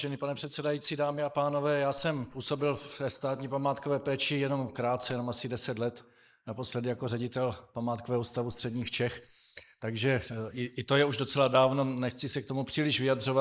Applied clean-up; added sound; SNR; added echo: neural mask model Resemble Enhance denoiser.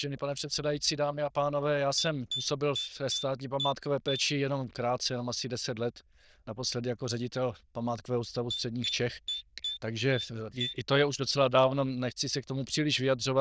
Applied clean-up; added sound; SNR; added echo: neural diffusion model UNIVERSE++.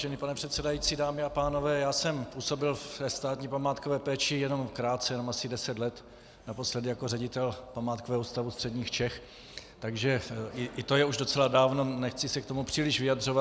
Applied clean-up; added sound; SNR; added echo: none; none; none; none.